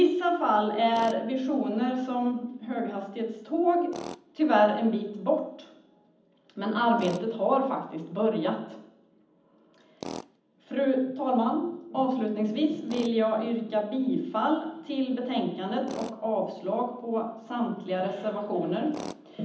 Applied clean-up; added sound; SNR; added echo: none; Tools; 20 dB; reverberation time 0.8 s.